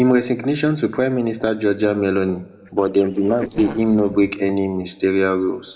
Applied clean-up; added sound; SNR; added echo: neural separator model SepFormer DNS4.